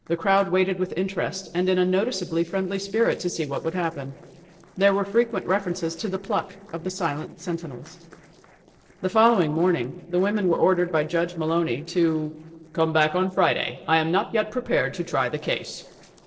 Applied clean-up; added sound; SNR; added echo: neural separator model SepFormer DNS4.